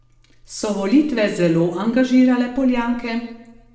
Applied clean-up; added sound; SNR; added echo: none; none; none; reverberation time 0.7 s.